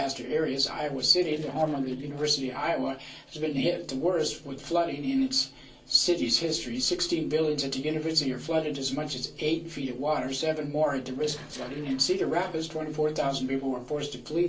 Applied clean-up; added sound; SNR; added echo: neural separator model SepFormer DNS4.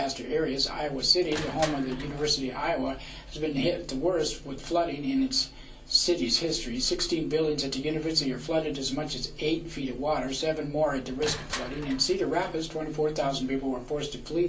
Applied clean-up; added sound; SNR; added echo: none; Crushing; 15 dB; reverberation time 0.3 s.